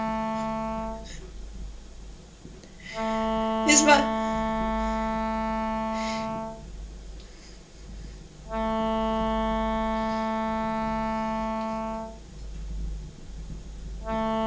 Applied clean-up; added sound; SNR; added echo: none; Wind instrument, woodwind instrument; -3 dB; reverberation time 0.2 s.